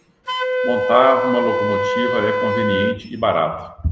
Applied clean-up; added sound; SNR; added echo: none; Wind instrument, woodwind instrument; 0 dB; none.